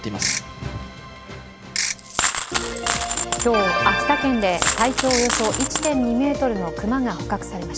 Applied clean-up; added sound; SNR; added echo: none; Ratchet, pawl / Percussion + Coin (dropping); 3 dB; none.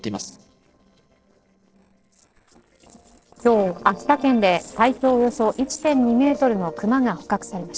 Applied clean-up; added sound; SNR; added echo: neural separator model SepFormer DNS4.